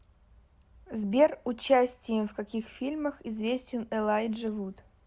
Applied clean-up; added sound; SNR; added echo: none; none; none; none.